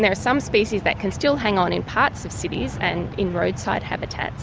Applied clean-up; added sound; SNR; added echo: none; none; none; none.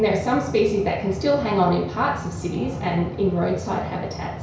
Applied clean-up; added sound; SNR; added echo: none; none; none; reverberation time 0.6 s.